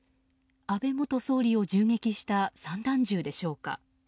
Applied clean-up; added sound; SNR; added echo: none; none; none; none.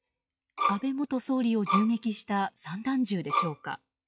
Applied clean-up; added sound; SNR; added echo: classical method log-MMSE.